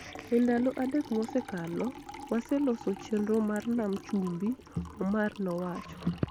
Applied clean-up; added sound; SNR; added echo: none; Liquid; 16 dB; none.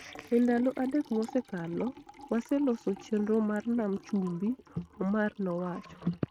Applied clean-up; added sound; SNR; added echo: neural mask model RNNoise.